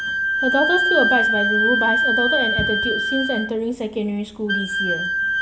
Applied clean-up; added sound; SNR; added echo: none; Wind instrument, woodwind instrument; -3 dB; none.